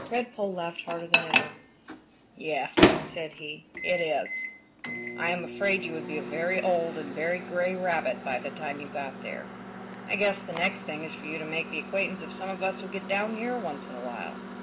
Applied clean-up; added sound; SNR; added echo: none; Microwave oven; 1 dB; none.